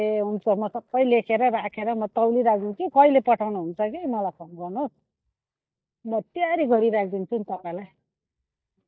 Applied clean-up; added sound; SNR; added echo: neural mask model DeepFilterNet 3.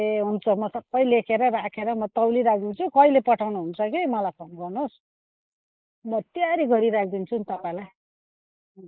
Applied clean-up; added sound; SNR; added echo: neural mask model Resemble Enhance denoiser.